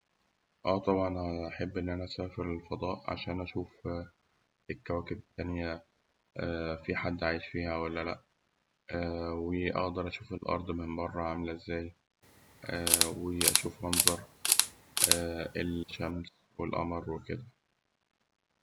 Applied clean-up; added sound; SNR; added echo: none; Camera; -5 dB; none.